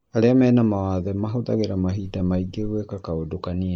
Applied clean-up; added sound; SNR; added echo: neural mask model Resemble Enhance denoiser.